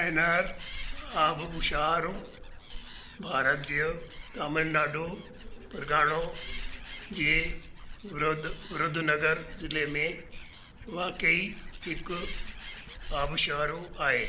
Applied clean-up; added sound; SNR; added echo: none; Animal; 9 dB; none.